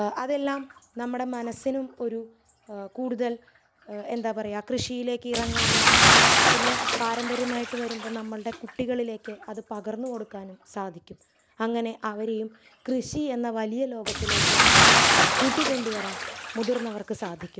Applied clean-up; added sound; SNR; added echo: none; Bathtub (filling or washing) / Splash, splatter; -5 dB; none.